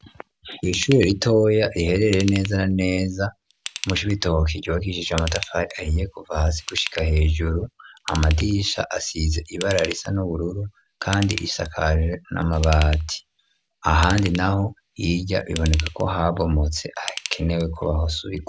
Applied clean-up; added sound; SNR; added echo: none; Ratchet, pawl / Tools; 15 dB; none.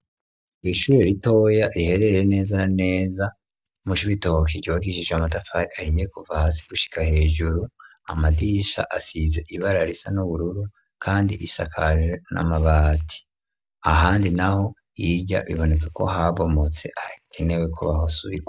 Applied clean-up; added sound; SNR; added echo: neural mask model DeepFilterNet 3.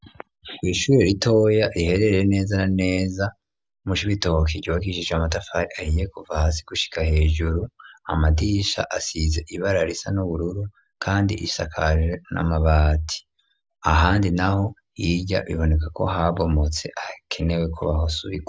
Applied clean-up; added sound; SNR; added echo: none; none; none; none.